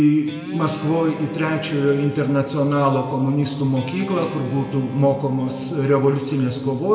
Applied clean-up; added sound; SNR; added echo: none; Guitar; 16 dB; reverberation time 2.0 s.